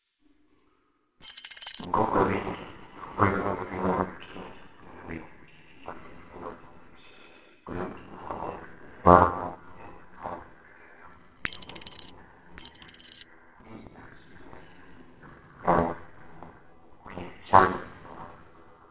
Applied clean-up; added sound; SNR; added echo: neural separator model SepFormer WHAMR!.